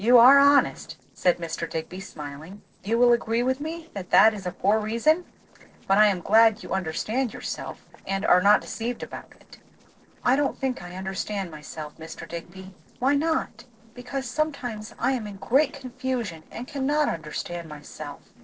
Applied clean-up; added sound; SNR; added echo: neural separator model SepFormer DNS4.